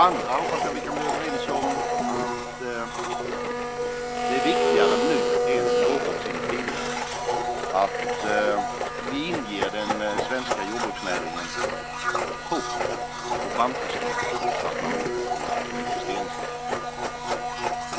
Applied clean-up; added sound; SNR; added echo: none; Domestic sounds, home sounds; -4 dB; none.